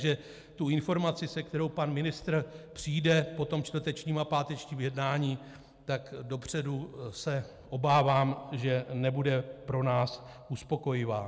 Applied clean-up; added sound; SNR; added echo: none; none; none; none.